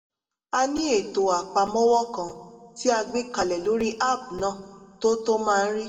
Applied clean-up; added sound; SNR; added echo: none; none; none; reverberation time 1.2 s.